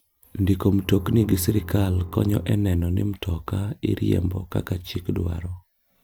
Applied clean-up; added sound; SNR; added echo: none; Bowed string instrument; 11 dB; none.